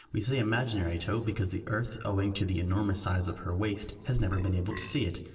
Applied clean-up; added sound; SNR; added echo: neural separator model SepFormer DNS4.